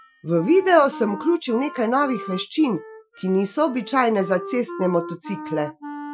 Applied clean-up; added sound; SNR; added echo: classical method Wiener filter.